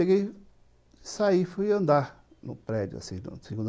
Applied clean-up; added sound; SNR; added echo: none; none; none; none.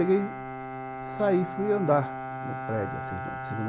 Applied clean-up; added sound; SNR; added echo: none; Bowed string instrument; 7 dB; none.